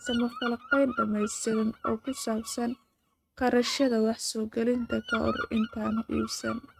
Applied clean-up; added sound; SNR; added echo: neural mask model RNNoise.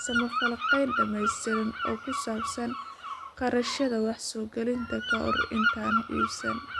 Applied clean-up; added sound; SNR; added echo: none; Bird vocalization, bird call, bird song; 1 dB; none.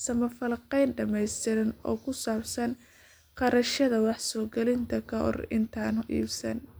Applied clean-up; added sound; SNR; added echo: none; none; none; none.